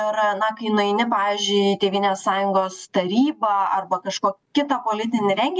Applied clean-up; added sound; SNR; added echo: none; none; none; none.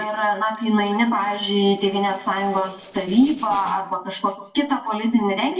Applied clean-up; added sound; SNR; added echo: neural separator model SepFormer DNS4.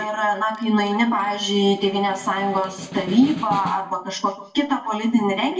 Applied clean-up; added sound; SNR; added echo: none; Snare drum; 15 dB; reverberation time 0.7 s.